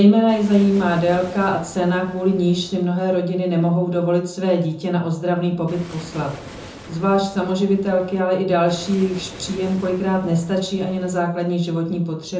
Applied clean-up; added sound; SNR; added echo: none; Waves, surf; 19 dB; reverberation time 0.5 s.